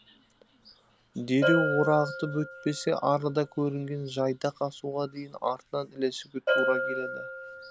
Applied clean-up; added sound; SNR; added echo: none; Bell; 4 dB; none.